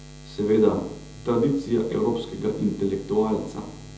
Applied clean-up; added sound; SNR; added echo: none; Buzz; 18 dB; reverberation time 0.8 s.